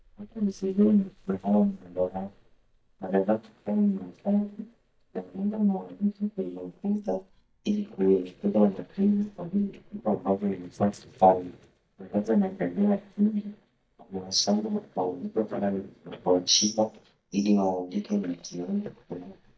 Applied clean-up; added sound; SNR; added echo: neural mask model DeepFilterNet 3.